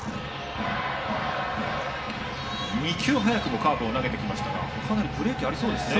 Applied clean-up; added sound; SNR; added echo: none; none; none; reverberation time 1.0 s.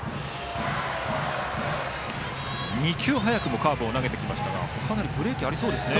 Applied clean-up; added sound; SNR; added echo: none; none; none; none.